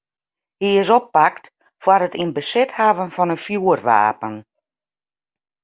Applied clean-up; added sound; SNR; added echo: none; none; none; none.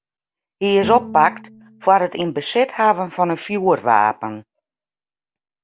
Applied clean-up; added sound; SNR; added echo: none; Bowed string instrument; 15 dB; none.